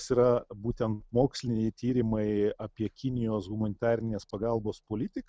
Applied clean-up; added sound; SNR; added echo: none; none; none; none.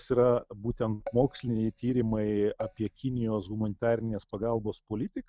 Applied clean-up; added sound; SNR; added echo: neural mask model DeepFilterNet 3.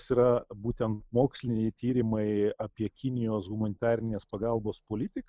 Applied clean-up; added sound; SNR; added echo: neural mask model Resemble Enhance denoiser.